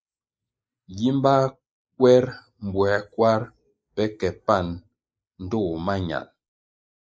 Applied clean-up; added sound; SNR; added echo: neural mask model Resemble Enhance denoiser.